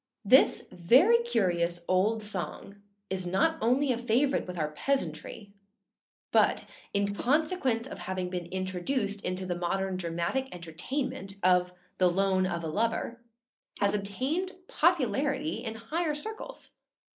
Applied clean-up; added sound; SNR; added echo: neural mask model Resemble Enhance denoiser.